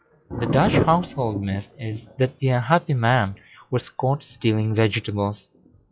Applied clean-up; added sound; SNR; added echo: classical method log-MMSE.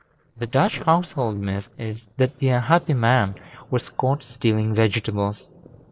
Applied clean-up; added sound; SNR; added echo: neural separator model SepFormer DNS4.